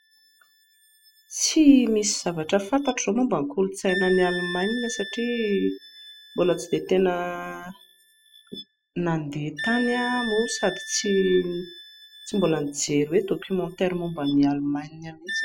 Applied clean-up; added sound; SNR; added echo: classical method spectral subtraction.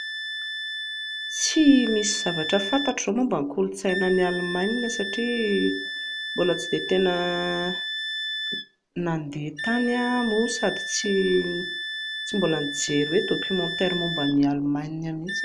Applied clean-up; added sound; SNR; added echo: none; Wind instrument, woodwind instrument; 6 dB; none.